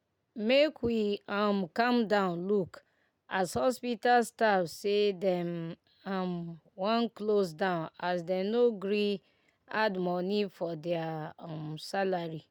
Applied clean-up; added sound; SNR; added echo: none; none; none; none.